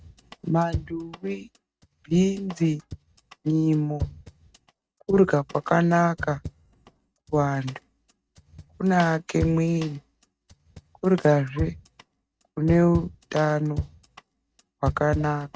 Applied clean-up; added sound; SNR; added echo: neural mask model RNNoise.